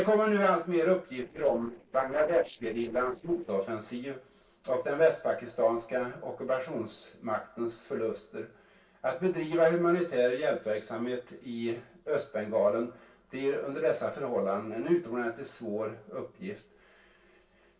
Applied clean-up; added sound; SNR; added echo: neural separator model SepFormer DNS4.